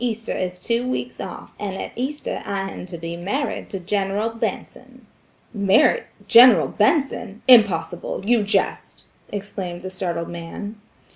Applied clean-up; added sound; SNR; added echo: none; none; none; none.